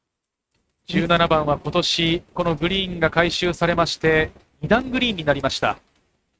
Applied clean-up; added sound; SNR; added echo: neural mask model RNNoise.